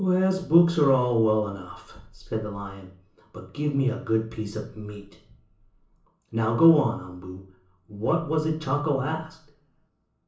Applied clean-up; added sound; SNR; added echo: none; none; none; reverberation time 0.7 s.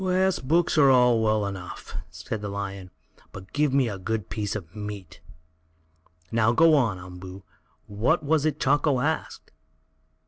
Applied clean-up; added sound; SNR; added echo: none; none; none; none.